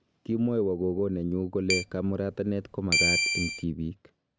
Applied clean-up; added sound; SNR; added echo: none; Keyboard (musical); -1 dB; none.